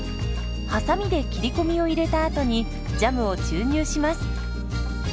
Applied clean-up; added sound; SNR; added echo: none; none; none; none.